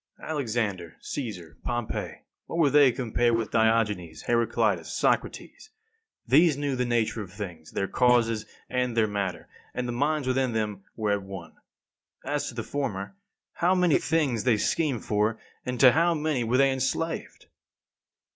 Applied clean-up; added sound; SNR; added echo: neural mask model Resemble Enhance denoiser.